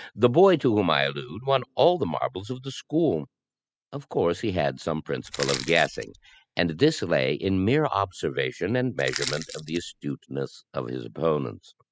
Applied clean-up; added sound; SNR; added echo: classical method spectral subtraction.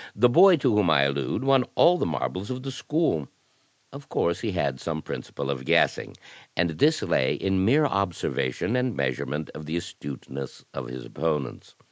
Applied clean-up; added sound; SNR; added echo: none; none; none; none.